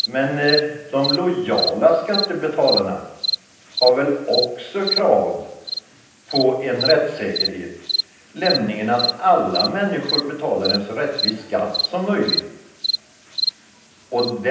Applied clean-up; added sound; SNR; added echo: none; Cricket; 5 dB; reverberation time 0.9 s.